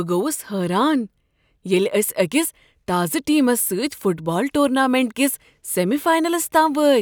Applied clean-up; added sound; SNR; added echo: none; none; none; none.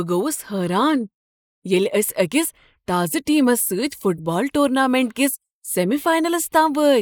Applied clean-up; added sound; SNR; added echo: neural mask model Resemble Enhance denoiser.